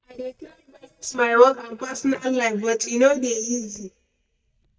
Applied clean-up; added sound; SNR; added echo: neural mask model DeepFilterNet 3.